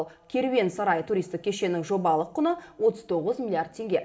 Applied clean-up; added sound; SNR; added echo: none; none; none; reverberation time 0.8 s.